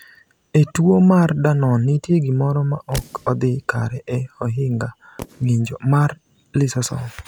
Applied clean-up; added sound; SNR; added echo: none; Fireworks; 19 dB; none.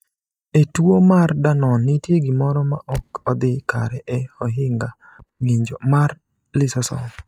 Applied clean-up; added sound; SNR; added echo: neural mask model DeepFilterNet 3.